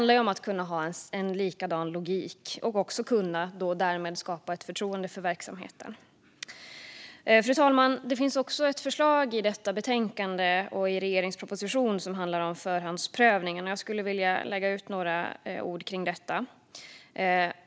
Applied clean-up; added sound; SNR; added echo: none; none; none; none.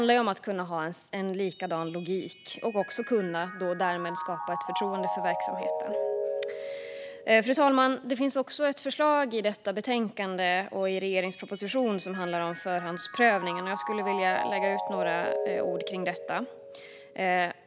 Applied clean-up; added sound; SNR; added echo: none; Mallet percussion; 7 dB; none.